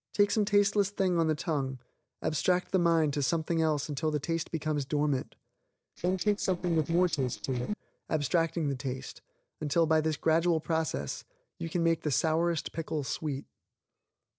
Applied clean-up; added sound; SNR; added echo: neural separator model SepFormer DNS4.